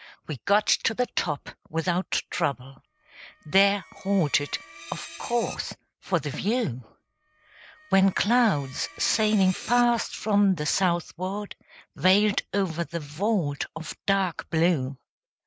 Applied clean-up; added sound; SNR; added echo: none; Screech; 19 dB; none.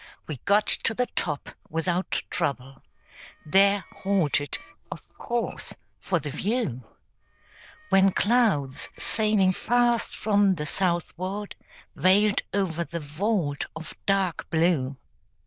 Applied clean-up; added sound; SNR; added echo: neural diffusion model UNIVERSE++.